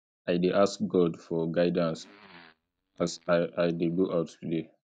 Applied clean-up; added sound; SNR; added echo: neural mask model DeepFilterNet 3.